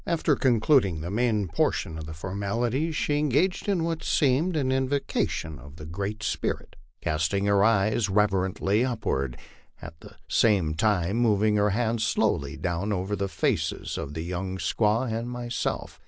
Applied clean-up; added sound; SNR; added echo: none; none; none; none.